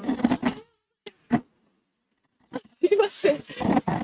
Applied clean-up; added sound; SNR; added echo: neural mask model RNNoise.